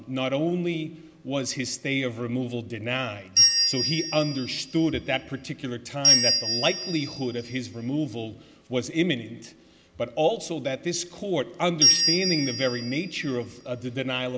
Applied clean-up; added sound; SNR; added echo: none; Bell; -2 dB; none.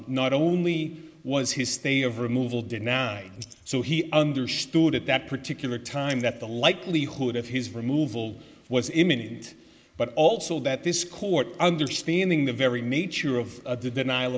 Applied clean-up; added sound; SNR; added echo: neural mask model Resemble Enhance denoiser.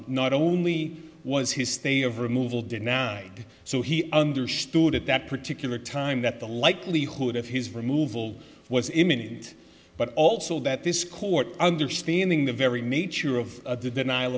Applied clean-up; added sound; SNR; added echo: none; none; none; none.